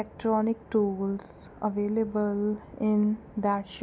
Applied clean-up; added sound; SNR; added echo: none; none; none; none.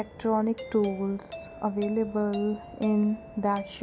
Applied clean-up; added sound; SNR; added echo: none; Doorbell; 16 dB; none.